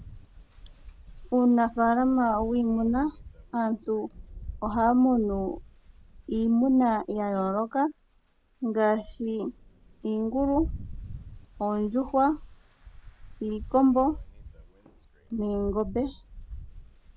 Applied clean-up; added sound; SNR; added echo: none; Rain; 15 dB; none.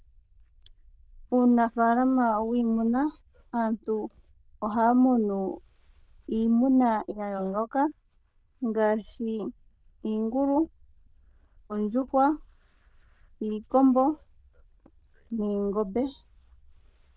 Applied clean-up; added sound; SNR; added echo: neural diffusion model UNIVERSE++.